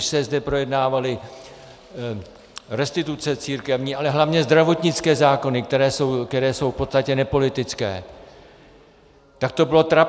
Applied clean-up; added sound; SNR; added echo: none; none; none; none.